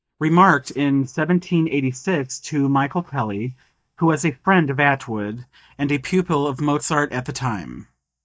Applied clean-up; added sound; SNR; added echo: neural mask model DeepFilterNet 3.